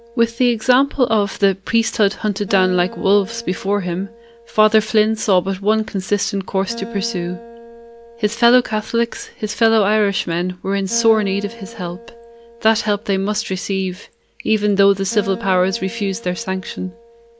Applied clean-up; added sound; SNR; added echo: none; Acoustic guitar; 19 dB; none.